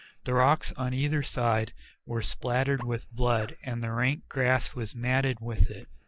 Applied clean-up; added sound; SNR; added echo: neural mask model Resemble Enhance denoiser.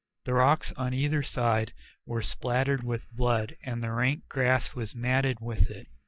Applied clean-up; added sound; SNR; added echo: neural mask model DeepFilterNet 3.